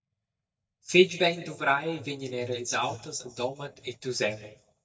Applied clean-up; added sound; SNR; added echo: neural mask model DeepFilterNet 3.